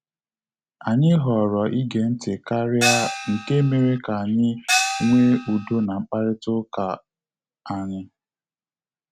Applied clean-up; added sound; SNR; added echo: none; Gong; 3 dB; none.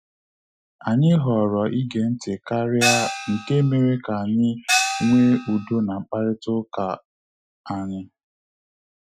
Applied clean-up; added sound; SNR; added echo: classical method Wiener filter.